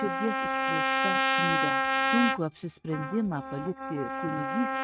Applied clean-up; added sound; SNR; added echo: neural mask model RNNoise.